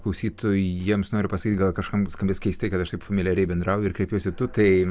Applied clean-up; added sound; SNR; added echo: none; none; none; none.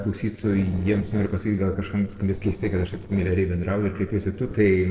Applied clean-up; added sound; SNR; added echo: neural separator model SepFormer DNS4.